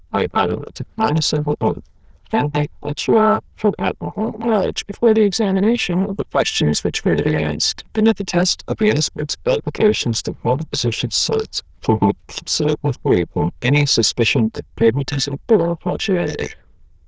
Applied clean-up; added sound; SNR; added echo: neural diffusion model UNIVERSE++.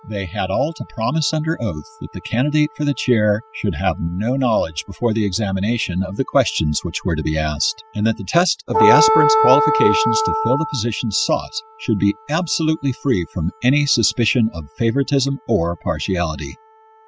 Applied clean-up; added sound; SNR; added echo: classical method spectral subtraction.